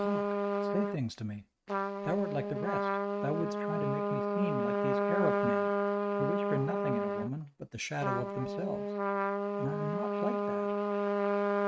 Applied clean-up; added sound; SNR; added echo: neural mask model RNNoise.